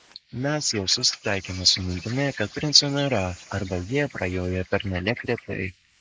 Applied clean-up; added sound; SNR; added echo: neural mask model Resemble Enhance denoiser.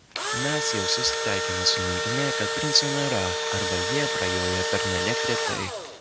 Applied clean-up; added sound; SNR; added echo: none; Engine / Drill; -2 dB; none.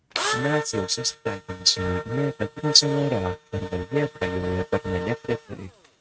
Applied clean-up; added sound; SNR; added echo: neural mask model RNNoise.